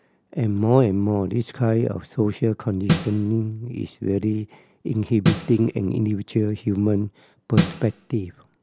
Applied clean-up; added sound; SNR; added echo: none; Snare drum; 3 dB; none.